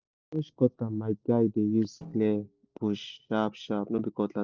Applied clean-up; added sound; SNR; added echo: neural separator model SepFormer DNS4.